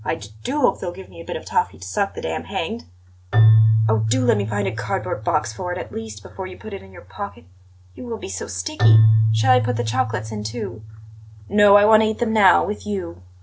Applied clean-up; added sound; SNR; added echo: none; Keyboard (musical); 1 dB; none.